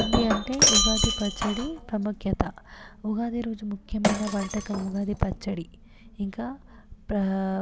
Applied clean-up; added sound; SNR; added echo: none; Shatter; 1 dB; none.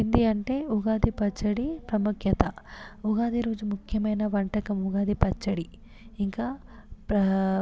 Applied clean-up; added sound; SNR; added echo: none; none; none; none.